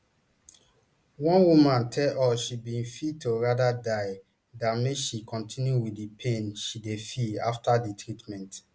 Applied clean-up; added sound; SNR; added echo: none; none; none; none.